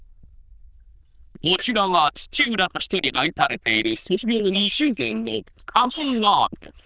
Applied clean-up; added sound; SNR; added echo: neural diffusion model UNIVERSE++.